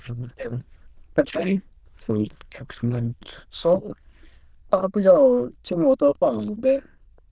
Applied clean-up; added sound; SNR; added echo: neural diffusion model UNIVERSE++.